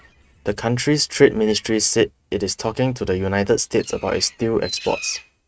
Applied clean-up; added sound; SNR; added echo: neural mask model RNNoise.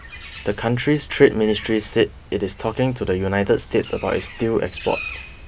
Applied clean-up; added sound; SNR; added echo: none; Bird; 17 dB; none.